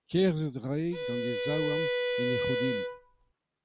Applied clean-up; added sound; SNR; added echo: none; Bowed string instrument; -1 dB; none.